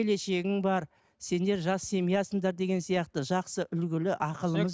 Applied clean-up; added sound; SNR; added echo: none; none; none; none.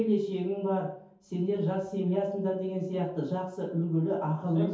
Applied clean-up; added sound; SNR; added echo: none; none; none; reverberation time 0.6 s.